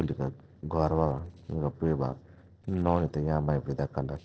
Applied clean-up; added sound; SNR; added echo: neural separator model SepFormer DNS4.